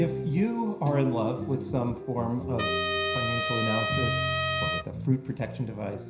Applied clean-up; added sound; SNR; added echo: none; Trumpet; 1 dB; reverberation time 0.5 s.